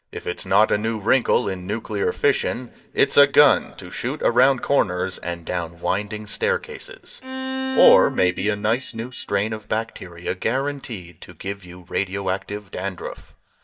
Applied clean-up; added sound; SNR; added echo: neural mask model DeepFilterNet 3.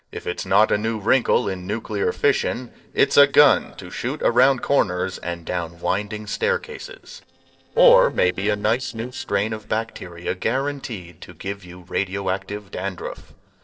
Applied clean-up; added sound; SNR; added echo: neural separator model SepFormer DNS4.